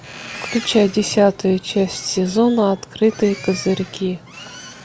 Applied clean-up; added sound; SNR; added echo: none; Boat, Water vehicle; 17 dB; none.